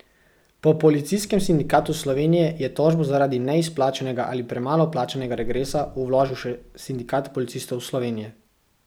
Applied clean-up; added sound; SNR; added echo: none; Car; 13 dB; none.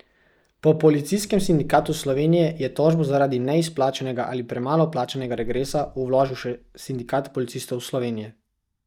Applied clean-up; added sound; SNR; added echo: neural mask model DeepFilterNet 3.